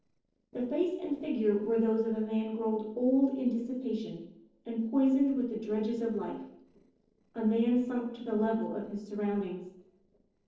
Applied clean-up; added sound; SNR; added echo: neural separator model SepFormer DNS4.